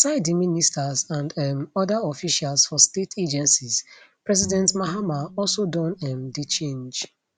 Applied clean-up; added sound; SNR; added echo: none; Bowed string instrument; 12 dB; none.